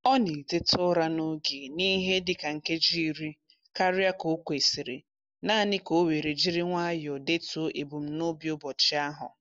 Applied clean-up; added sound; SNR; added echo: none; none; none; none.